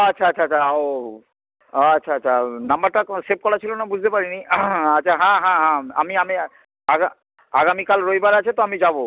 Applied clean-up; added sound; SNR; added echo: none; none; none; none.